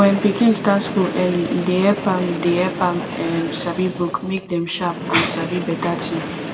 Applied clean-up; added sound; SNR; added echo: none; Train; 8 dB; reverberation time 1.1 s.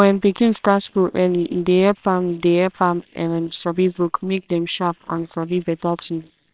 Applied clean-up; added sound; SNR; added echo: neural separator model SepFormer WHAMR!.